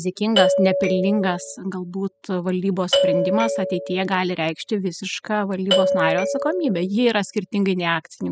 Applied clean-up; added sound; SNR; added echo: classical method spectral subtraction.